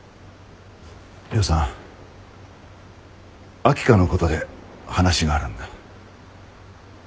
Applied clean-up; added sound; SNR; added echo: none; none; none; none.